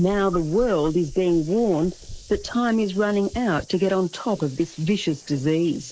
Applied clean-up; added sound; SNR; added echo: neural mask model Resemble Enhance denoiser.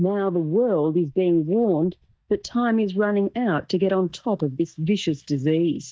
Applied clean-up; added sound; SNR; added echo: neural mask model DeepFilterNet 3.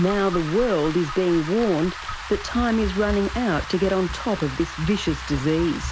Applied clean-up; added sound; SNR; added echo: none; Rain; 13 dB; none.